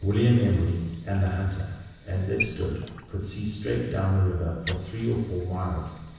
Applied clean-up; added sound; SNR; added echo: none; Sink (filling or washing) / Water; 14 dB; reverberation time 1.1 s.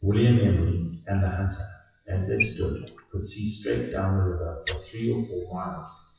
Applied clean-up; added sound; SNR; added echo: classical method WPE with log-MMSE.